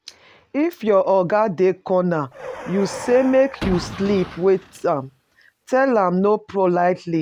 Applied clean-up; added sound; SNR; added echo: none; Car; 13 dB; none.